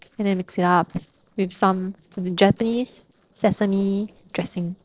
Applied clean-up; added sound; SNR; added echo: neural separator model SepFormer DNS4.